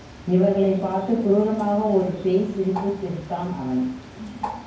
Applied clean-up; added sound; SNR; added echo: none; Bird; 16 dB; reverberation time 0.9 s.